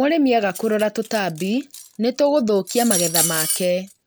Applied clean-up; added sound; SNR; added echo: none; Cutlery, silverware; 7 dB; none.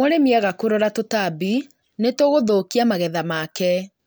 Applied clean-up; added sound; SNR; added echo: none; none; none; none.